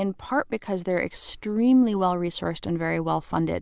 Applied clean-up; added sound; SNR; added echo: none; none; none; none.